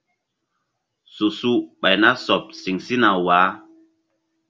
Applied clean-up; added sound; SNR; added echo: none; none; none; none.